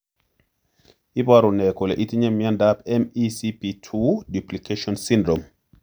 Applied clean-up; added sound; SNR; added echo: none; none; none; none.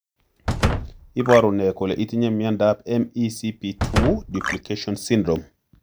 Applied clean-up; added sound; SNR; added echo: none; Slam + Marimba, xylophone; 5 dB; none.